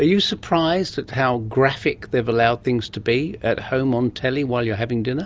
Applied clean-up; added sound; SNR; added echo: none; none; none; none.